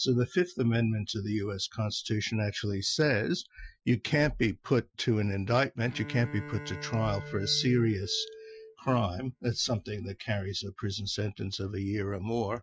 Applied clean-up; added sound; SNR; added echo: classical method Wiener filter.